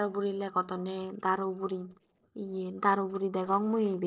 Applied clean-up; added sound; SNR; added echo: neural separator model SepFormer DNS4.